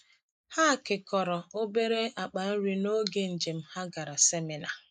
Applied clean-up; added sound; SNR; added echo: neural mask model Resemble Enhance denoiser.